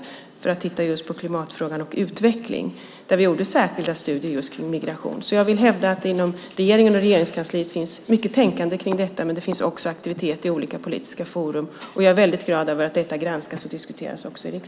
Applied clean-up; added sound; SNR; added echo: none; none; none; none.